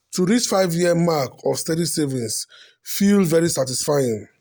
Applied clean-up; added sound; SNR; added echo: none; none; none; none.